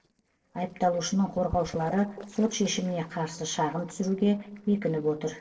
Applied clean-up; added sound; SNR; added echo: neural separator model SepFormer DNS4.